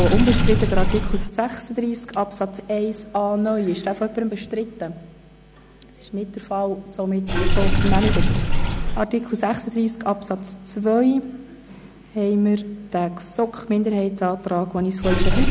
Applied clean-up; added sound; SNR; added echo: none; Sink (filling or washing) / Water; 0 dB; none.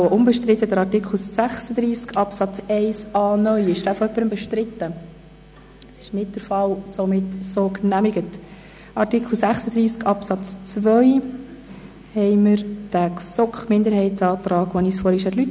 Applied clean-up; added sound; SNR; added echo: none; none; none; none.